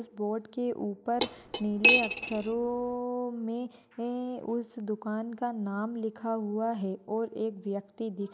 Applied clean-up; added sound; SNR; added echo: none; Cutlery, silverware; -3 dB; none.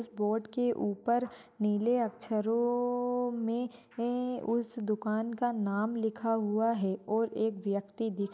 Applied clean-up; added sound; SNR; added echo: none; none; none; none.